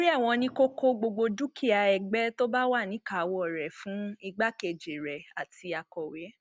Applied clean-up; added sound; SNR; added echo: none; none; none; none.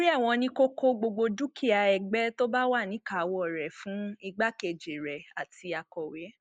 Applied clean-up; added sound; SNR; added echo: neural mask model Resemble Enhance denoiser.